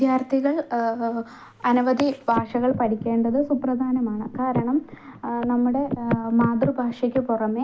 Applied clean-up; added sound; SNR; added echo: none; none; none; none.